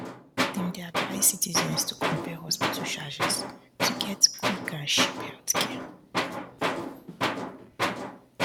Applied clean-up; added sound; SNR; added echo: none; Tools; 0 dB; none.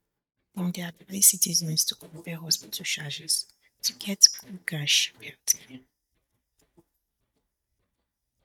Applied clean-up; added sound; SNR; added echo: neural mask model DeepFilterNet 3.